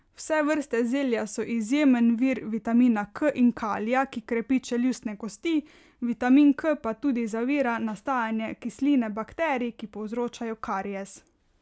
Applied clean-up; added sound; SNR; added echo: none; none; none; none.